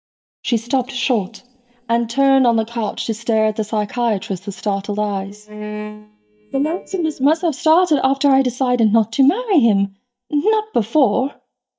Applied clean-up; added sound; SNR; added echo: neural mask model DeepFilterNet 3.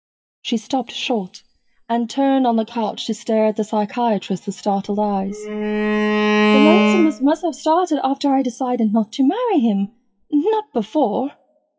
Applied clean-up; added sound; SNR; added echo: classical method WPE with log-MMSE.